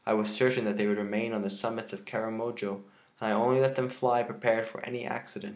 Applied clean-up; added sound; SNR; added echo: none; none; none; none.